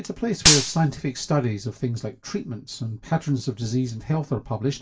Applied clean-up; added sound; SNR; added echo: none; Gunshot, gunfire; -3 dB; reverberation time 0.2 s.